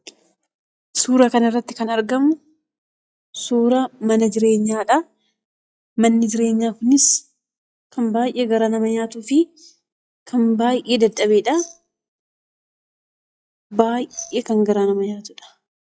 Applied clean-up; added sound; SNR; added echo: classical method log-MMSE.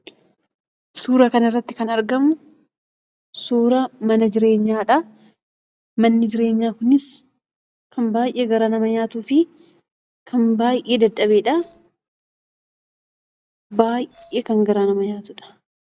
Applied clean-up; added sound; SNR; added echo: none; Glass; 14 dB; none.